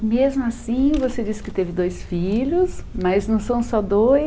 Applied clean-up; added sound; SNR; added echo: none; Vehicle; 11 dB; none.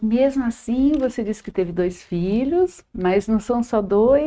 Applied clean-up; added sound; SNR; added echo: neural mask model RNNoise.